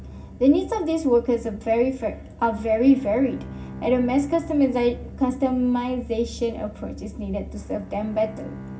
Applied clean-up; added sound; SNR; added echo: none; Bowed string instrument; 19 dB; reverberation time 0.4 s.